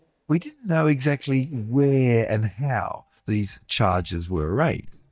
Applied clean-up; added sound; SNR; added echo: neural mask model DeepFilterNet 3.